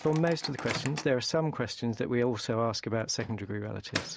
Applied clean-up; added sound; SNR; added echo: none; Microwave oven; 12 dB; none.